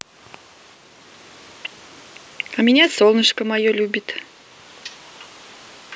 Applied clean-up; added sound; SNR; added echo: none; none; none; none.